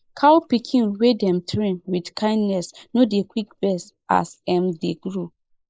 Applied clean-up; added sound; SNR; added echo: neural mask model Resemble Enhance denoiser.